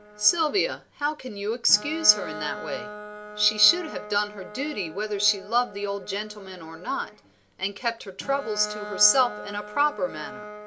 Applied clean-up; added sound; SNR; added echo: none; Bowed string instrument; 13 dB; none.